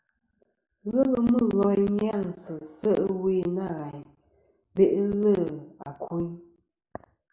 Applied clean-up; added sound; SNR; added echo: none; none; none; none.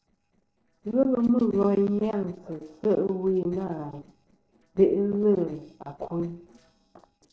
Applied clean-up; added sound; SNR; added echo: neural separator model SepFormer DNS4.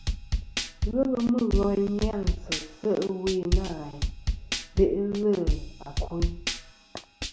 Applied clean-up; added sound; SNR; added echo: none; Drum / Drum kit; 1 dB; none.